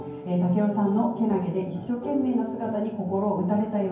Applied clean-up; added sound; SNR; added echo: none; none; none; reverberation time 0.9 s.